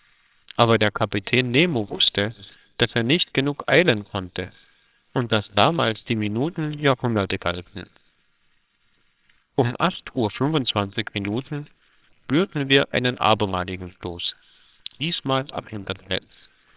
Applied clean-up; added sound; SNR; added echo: neural separator model SepFormer WHAMR!.